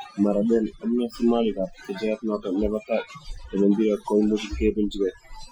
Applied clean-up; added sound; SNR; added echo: classical method Wiener filter.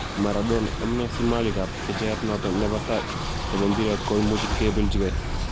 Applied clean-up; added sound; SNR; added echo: none; Train; 2 dB; none.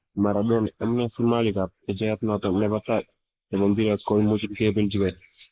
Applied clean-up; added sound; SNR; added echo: neural mask model Resemble Enhance denoiser.